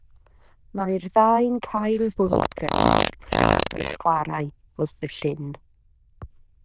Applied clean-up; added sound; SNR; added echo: neural diffusion model UNIVERSE++.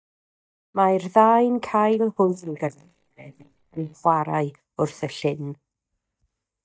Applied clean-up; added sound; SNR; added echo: neural mask model DeepFilterNet 3.